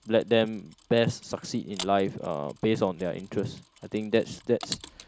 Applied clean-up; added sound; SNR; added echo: none; Mechanisms; 18 dB; none.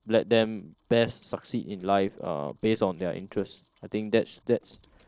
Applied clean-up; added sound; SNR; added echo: neural separator model SepFormer DNS4.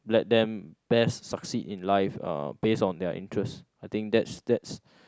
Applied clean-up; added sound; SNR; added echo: none; none; none; none.